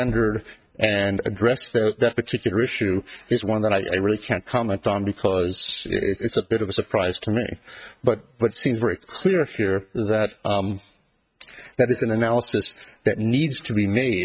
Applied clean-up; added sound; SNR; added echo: neural mask model RNNoise.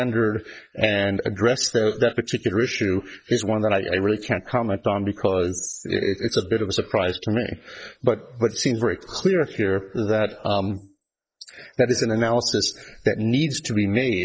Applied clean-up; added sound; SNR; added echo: neural mask model Resemble Enhance denoiser.